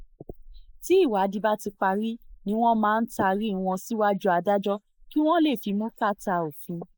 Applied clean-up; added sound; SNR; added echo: neural mask model Resemble Enhance denoiser.